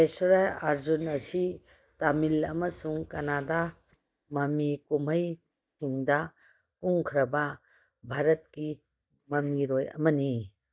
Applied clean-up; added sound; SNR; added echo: neural mask model DeepFilterNet 3.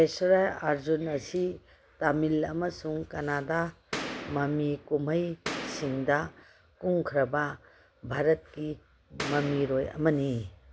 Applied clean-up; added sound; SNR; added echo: none; Boom; 9 dB; none.